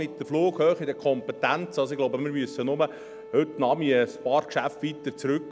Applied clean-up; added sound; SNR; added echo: none; Wind instrument, woodwind instrument; 17 dB; none.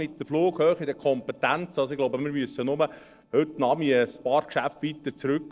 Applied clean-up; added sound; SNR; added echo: neural separator model SepFormer DNS4.